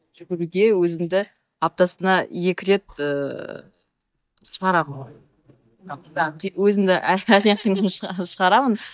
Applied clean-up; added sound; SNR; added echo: neural mask model DeepFilterNet 3.